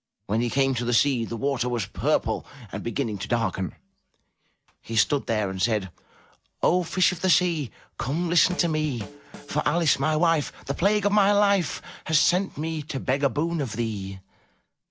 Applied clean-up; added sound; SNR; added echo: none; Drum / Drum kit; 15 dB; none.